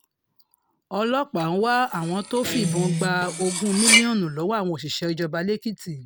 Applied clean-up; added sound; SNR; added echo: none; Guitar + Cutlery, silverware; 2 dB; none.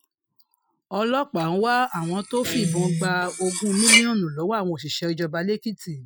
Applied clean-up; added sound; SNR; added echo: classical method Wiener filter.